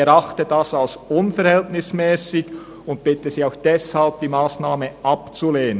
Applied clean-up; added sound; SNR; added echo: none; none; none; none.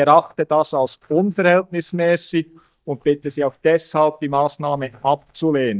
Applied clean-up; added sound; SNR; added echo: neural mask model DeepFilterNet 3.